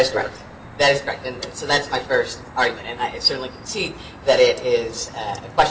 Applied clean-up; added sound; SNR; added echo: none; Traffic noise, roadway noise; 18 dB; reverberation time 2.4 s.